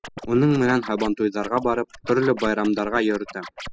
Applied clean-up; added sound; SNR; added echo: classical method spectral subtraction.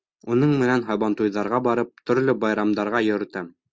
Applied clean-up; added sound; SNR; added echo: none; none; none; none.